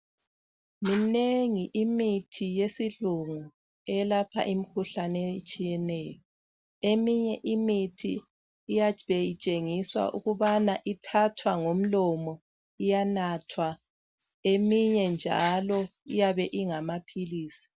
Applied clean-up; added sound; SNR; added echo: none; none; none; none.